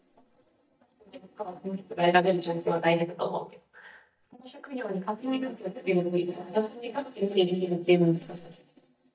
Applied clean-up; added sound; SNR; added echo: neural mask model DeepFilterNet 3.